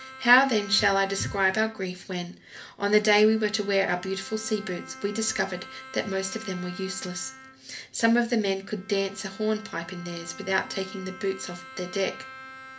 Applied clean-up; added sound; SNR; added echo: none; Bowed string instrument; 17 dB; reverberation time 0.3 s.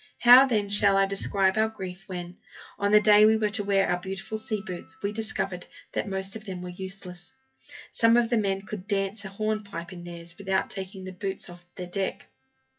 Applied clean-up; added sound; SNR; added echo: classical method WPE with log-MMSE.